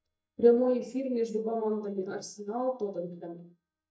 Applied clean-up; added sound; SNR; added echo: neural mask model DeepFilterNet 3.